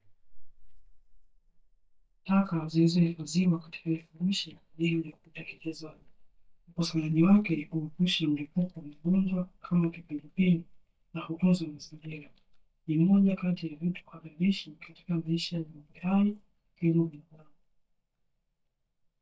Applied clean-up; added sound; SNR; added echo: neural mask model DeepFilterNet 3.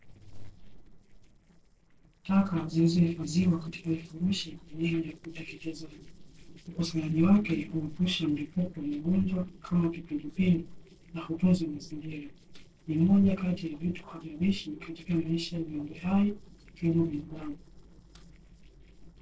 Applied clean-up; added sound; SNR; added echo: neural separator model SepFormer DNS4.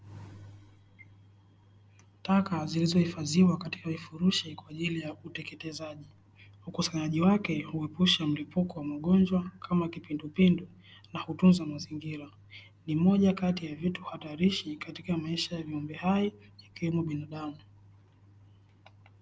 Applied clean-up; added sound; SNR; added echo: none; none; none; none.